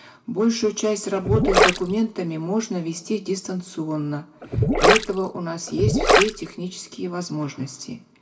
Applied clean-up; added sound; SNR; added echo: none; Gurgling; -5 dB; reverberation time 0.2 s.